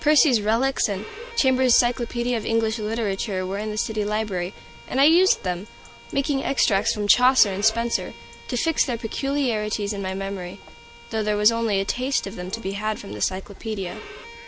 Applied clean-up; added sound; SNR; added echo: none; Bowed string instrument + Bark / Chatter / Chirp, tweet / Livestock, farm animals, working animals; 19 dB; none.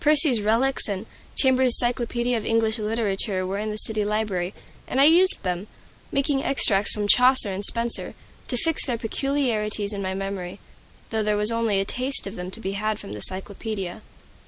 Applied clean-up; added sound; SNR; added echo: none; none; none; none.